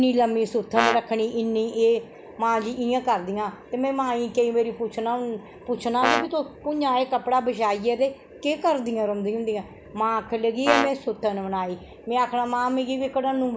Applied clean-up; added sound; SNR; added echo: none; Brass instrument; 2 dB; none.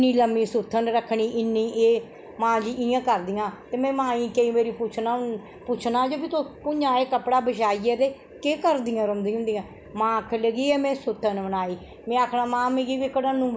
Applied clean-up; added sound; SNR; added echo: none; none; none; none.